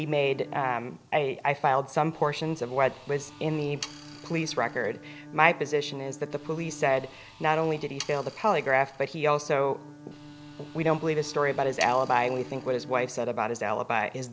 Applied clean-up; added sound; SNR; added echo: none; Sawing + Bowed string instrument; 18 dB; none.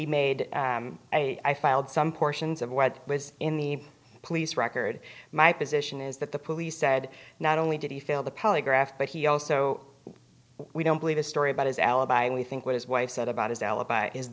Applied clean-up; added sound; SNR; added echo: none; none; none; none.